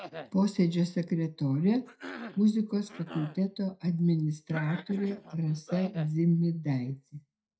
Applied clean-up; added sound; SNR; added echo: neural mask model DeepFilterNet 3.